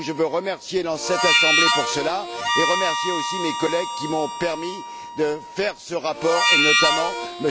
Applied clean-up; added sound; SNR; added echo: none; Harmonica; -2 dB; none.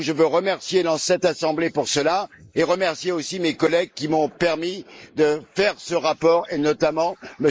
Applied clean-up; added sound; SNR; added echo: neural mask model Resemble Enhance denoiser.